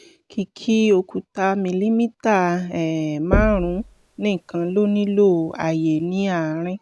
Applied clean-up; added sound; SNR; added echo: none; Knock; 7 dB; none.